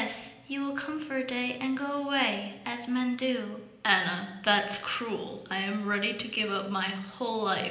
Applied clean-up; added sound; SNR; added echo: none; none; none; reverberation time 0.8 s.